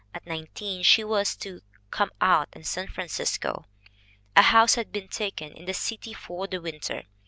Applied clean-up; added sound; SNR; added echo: none; none; none; none.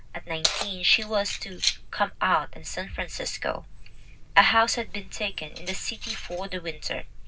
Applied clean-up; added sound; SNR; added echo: none; Keys jangling; 6 dB; reverberation time 0.4 s.